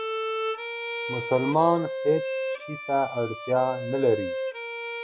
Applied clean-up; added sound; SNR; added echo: none; Bowed string instrument; 5 dB; none.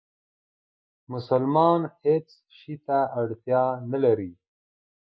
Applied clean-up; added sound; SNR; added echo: none; none; none; none.